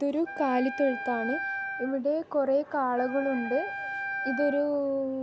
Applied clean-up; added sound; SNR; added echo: none; Wind instrument, woodwind instrument; 7 dB; none.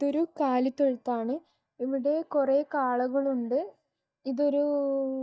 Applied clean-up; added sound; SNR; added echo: neural mask model DeepFilterNet 3.